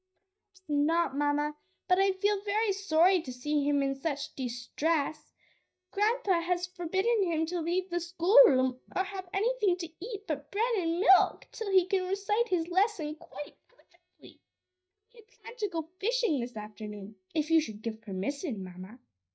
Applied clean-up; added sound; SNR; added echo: neural mask model DeepFilterNet 3.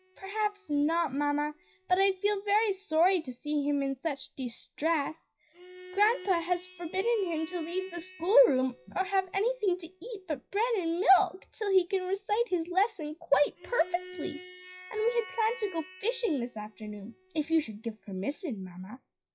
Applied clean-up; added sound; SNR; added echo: classical method WPE with log-MMSE.